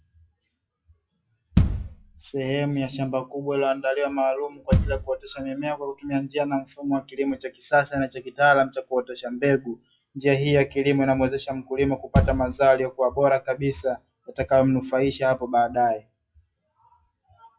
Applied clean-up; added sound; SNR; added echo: classical method log-MMSE.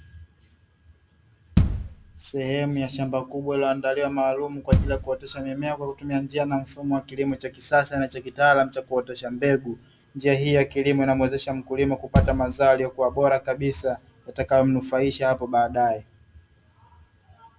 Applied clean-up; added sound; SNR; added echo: none; Bass drum; 2 dB; none.